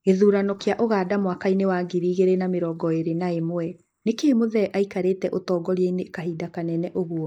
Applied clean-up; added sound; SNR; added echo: neural mask model Resemble Enhance denoiser.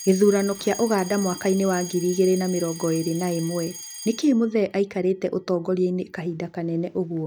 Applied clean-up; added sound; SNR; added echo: none; Alarm; 16 dB; none.